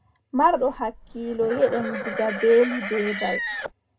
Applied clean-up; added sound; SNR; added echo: none; Livestock, farm animals, working animals; 9 dB; reverberation time 0.2 s.